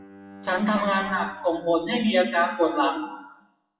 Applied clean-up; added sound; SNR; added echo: classical method WPE with log-MMSE.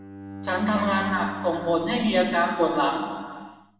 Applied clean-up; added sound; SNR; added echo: none; Bowed string instrument; 14 dB; reverberation time 1.5 s.